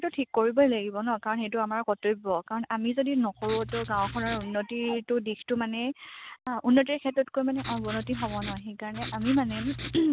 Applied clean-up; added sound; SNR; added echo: none; Writing; 6 dB; none.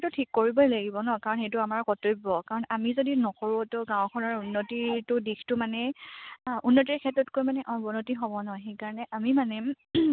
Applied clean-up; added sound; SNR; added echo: none; none; none; none.